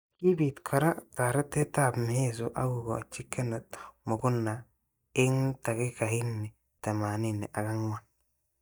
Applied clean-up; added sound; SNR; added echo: neural mask model DeepFilterNet 3.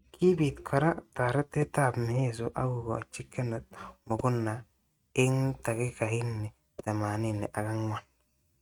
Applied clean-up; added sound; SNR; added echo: neural mask model RNNoise.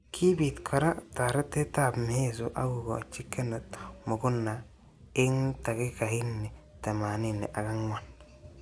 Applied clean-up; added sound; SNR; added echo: none; none; none; none.